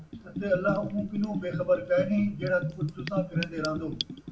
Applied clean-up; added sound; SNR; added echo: none; Bathtub (filling or washing) / Gurgling; 6 dB; reverberation time 0.2 s.